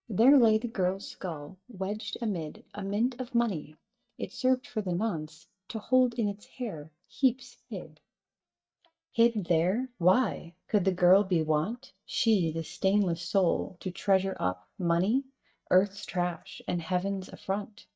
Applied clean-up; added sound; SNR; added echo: neural mask model DeepFilterNet 3.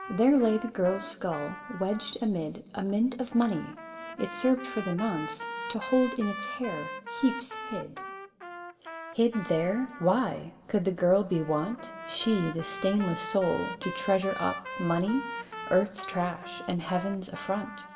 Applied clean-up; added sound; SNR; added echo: none; Trumpet; 11 dB; reverberation time 2.9 s.